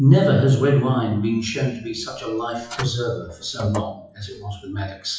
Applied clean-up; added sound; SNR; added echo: classical method WPE with log-MMSE.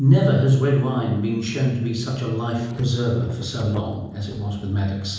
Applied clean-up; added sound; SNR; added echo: neural separator model SepFormer DNS4.